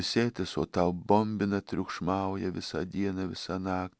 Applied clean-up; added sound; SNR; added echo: none; none; none; none.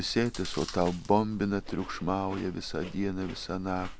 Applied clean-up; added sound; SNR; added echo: none; Chewing, mastication; 11 dB; none.